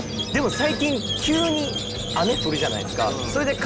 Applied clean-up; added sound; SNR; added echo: none; Squeak; 4 dB; none.